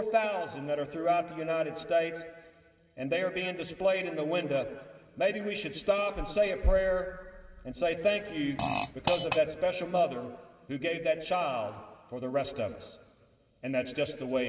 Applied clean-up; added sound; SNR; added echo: none; Fart; 5 dB; reverberation time 2.4 s.